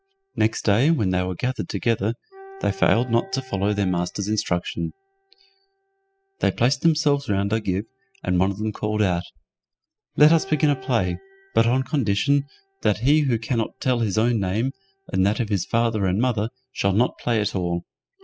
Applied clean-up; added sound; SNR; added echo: classical method spectral subtraction.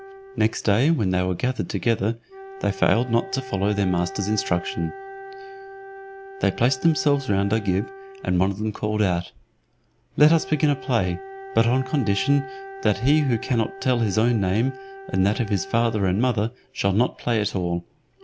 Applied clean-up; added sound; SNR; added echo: none; Wind instrument, woodwind instrument; 16 dB; none.